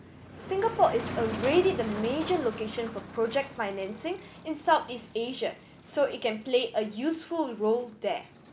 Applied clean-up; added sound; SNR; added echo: none; Motor vehicle (road); 12 dB; none.